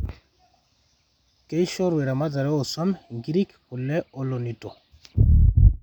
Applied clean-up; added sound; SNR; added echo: none; none; none; none.